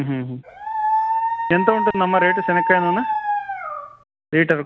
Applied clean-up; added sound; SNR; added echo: none; Dog; 0 dB; none.